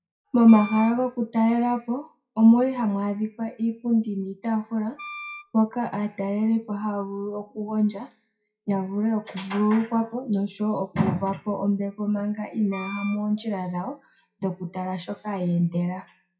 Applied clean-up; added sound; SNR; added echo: classical method WPE with log-MMSE.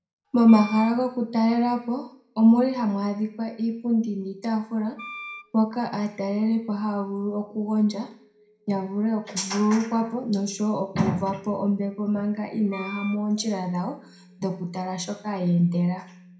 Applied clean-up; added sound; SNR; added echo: none; Wind instrument, woodwind instrument; 15 dB; reverberation time 0.5 s.